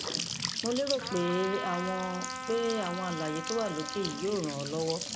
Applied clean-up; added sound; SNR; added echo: none; Trickle, dribble / Bathtub (filling or washing) / Sink (filling or washing) / Gurgling / Splash, splatter + Trumpet; 4 dB; none.